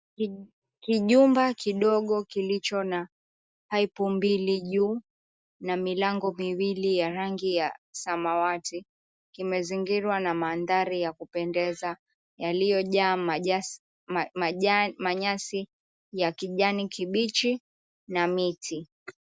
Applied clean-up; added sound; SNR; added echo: none; none; none; none.